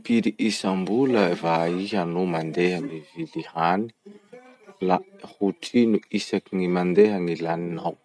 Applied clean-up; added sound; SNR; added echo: none; none; none; none.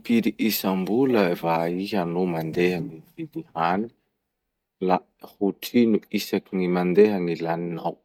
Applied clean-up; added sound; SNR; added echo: neural mask model DeepFilterNet 3.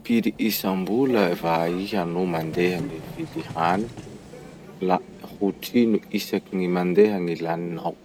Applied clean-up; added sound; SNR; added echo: none; Vehicle; 18 dB; none.